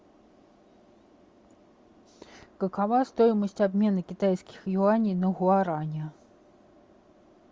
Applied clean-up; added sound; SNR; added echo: none; none; none; none.